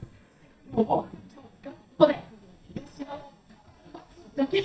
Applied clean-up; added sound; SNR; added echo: neural mask model DeepFilterNet 3.